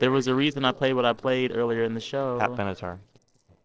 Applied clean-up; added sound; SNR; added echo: neural separator model SepFormer DNS4.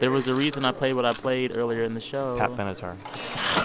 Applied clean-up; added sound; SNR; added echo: none; Mechanisms; 10 dB; none.